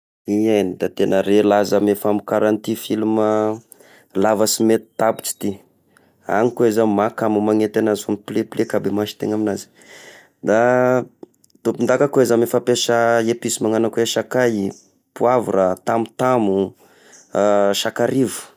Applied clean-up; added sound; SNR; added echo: neural mask model DeepFilterNet 3.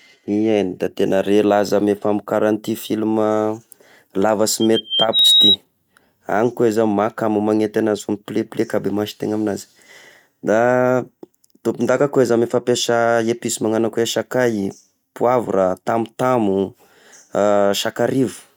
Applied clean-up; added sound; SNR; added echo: neural mask model RNNoise.